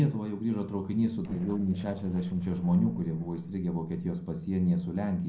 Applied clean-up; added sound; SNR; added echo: neural separator model SepFormer DNS4.